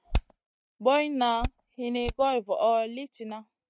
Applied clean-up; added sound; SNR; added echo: neural mask model RNNoise.